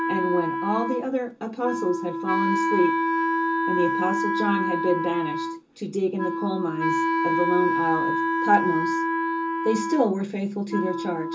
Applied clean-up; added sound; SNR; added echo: none; Wind instrument, woodwind instrument; -1 dB; reverberation time 0.2 s.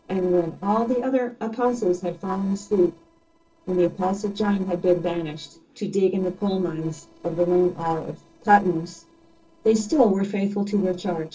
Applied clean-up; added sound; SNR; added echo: neural separator model SepFormer DNS4.